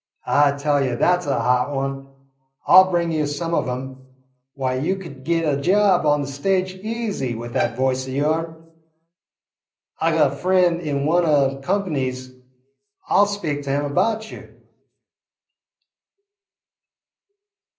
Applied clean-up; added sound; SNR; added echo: none; Bowed string instrument; 12 dB; reverberation time 0.5 s.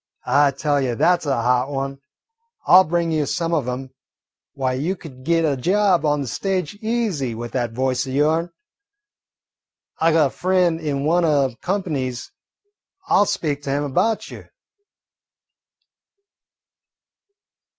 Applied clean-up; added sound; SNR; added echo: none; none; none; none.